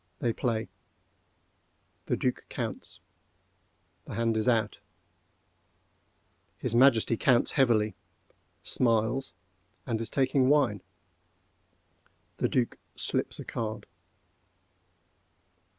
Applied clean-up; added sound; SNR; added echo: none; none; none; none.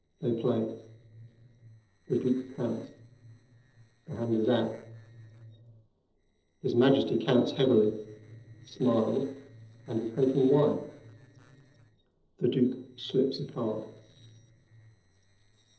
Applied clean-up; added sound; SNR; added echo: neural separator model SepFormer DNS4.